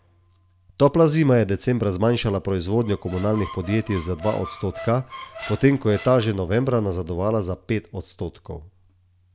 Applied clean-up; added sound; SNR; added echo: none; Squeak; 20 dB; none.